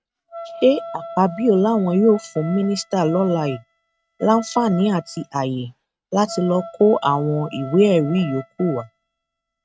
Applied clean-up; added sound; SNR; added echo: neural mask model RNNoise.